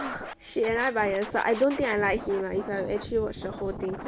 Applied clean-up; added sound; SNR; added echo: none; Scratching (performance technique); 11 dB; none.